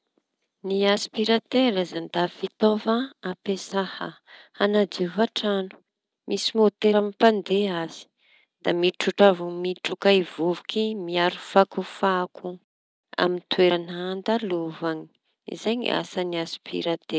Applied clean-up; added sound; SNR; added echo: none; none; none; none.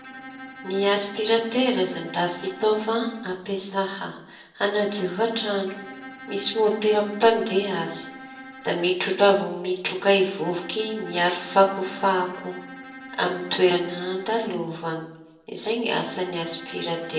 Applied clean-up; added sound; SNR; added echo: none; Bowed string instrument; 17 dB; reverberation time 0.7 s.